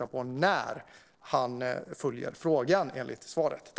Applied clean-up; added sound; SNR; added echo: neural separator model SepFormer DNS4.